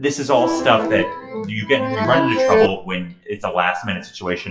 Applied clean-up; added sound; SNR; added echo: classical method WPE with log-MMSE.